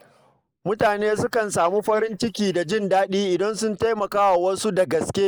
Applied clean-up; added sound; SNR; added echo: neural mask model Resemble Enhance denoiser.